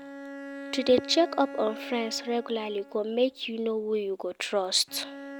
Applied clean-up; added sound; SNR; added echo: none; Bowed string instrument; 14 dB; none.